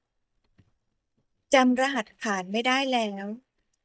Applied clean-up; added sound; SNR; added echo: neural mask model DeepFilterNet 3.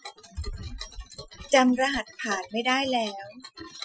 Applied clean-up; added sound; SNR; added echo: classical method Wiener filter.